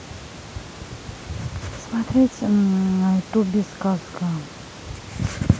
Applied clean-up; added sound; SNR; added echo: none; none; none; none.